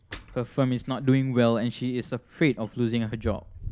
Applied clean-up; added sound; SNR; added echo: none; Bicycle; 15 dB; none.